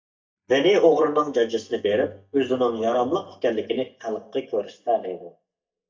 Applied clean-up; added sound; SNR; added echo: neural mask model DeepFilterNet 3.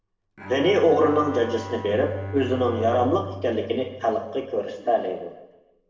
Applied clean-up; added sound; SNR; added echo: none; Bowed string instrument; 12 dB; reverberation time 0.8 s.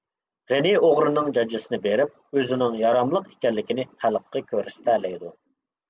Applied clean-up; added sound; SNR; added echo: none; none; none; none.